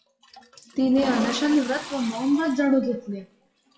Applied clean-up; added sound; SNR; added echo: classical method WPE with log-MMSE.